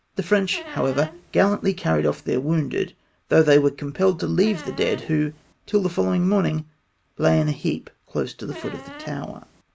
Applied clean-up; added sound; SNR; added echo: none; Squeak; 17 dB; none.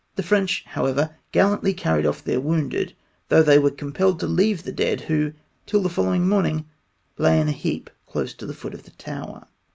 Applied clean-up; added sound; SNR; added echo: none; none; none; none.